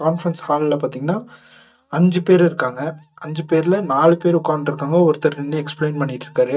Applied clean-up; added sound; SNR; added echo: neural mask model DeepFilterNet 3.